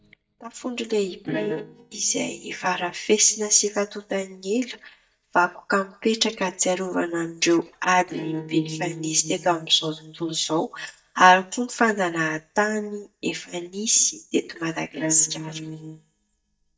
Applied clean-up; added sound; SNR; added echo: neural mask model DeepFilterNet 3.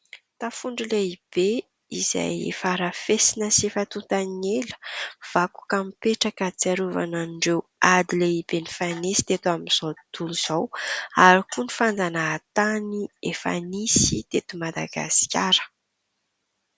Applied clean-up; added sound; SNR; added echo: none; none; none; none.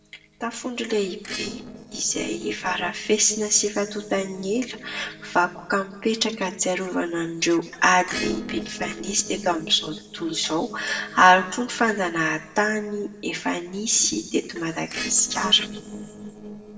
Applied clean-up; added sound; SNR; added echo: neural separator model SepFormer DNS4.